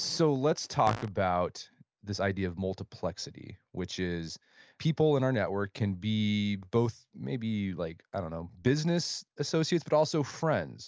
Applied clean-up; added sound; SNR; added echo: none; Fart; 7 dB; none.